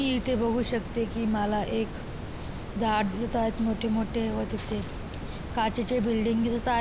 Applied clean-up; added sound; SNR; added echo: none; Water + Shatter; 7 dB; none.